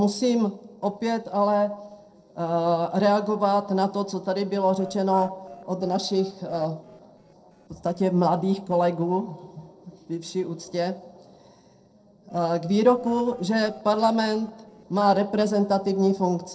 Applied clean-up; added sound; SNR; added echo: neural separator model SepFormer DNS4.